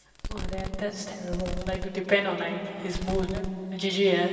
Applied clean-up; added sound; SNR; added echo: none; Fireworks; 6 dB; reverberation time 2.6 s.